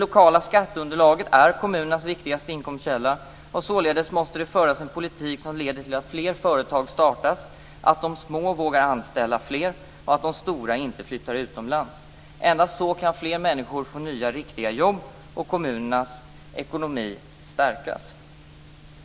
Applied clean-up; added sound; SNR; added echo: none; none; none; none.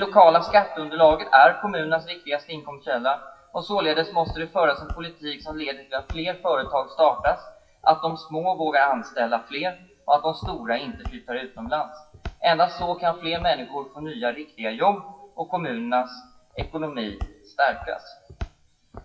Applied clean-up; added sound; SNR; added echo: classical method WPE with log-MMSE.